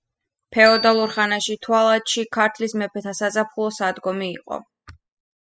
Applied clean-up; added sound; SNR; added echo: classical method spectral subtraction.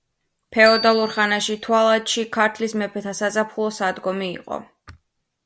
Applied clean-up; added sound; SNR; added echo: none; Bicycle bell; 14 dB; none.